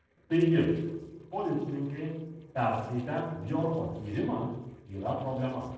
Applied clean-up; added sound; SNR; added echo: neural separator model SepFormer DNS4.